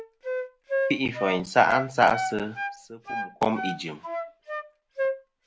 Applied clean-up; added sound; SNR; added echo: none; Wind instrument, woodwind instrument; 5 dB; none.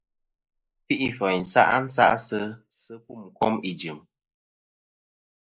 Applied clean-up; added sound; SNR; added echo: neural mask model Resemble Enhance denoiser.